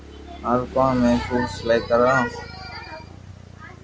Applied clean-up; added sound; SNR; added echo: none; Motorcycle / Engine; 15 dB; none.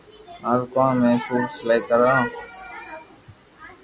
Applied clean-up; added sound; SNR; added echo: none; none; none; none.